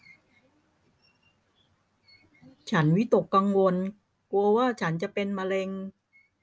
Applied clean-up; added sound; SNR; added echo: none; none; none; none.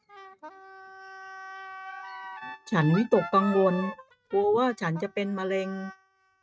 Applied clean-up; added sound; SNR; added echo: neural mask model RNNoise.